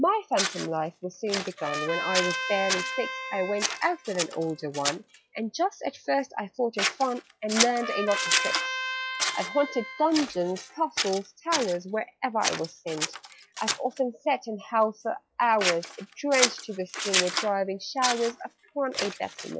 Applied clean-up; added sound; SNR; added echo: classical method log-MMSE.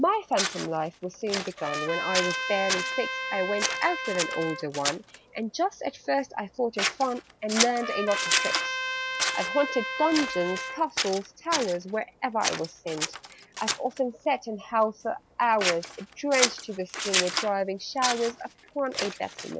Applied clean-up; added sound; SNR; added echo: none; Scissors + Trumpet; 3 dB; none.